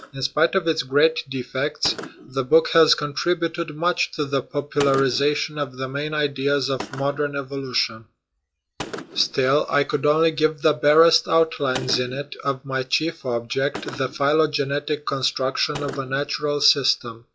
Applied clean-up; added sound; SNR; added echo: classical method log-MMSE.